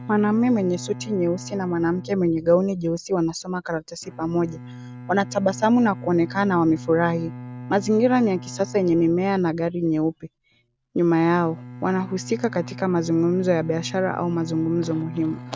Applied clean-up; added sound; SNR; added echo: none; Bowed string instrument; 15 dB; none.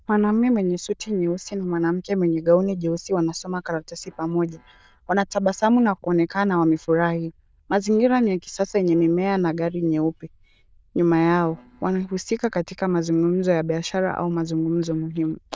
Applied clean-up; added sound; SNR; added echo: neural diffusion model UNIVERSE++.